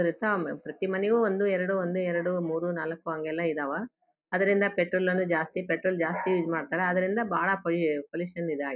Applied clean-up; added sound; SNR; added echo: none; none; none; none.